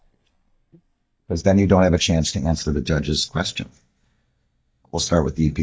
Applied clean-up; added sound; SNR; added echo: neural mask model DeepFilterNet 3.